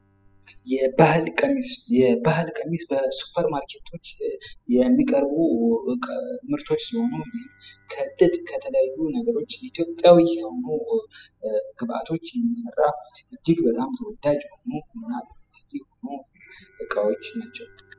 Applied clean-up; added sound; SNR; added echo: classical method spectral subtraction.